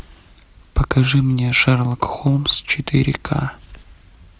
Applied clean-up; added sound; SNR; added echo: none; none; none; none.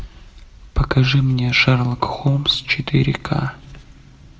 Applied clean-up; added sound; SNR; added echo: none; none; none; reverberation time 1.8 s.